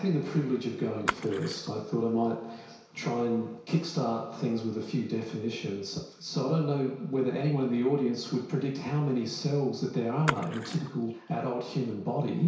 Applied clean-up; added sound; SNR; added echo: none; Splash, splatter; 9 dB; reverberation time 0.6 s.